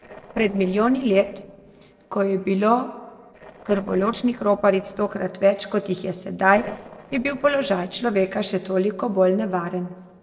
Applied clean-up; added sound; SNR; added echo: neural separator model SepFormer DNS4.